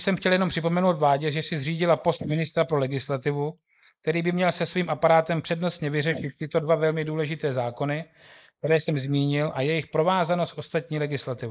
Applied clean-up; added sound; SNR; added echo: neural mask model Resemble Enhance denoiser.